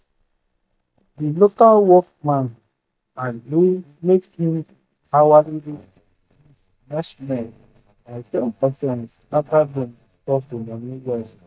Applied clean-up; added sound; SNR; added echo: neural mask model DeepFilterNet 3.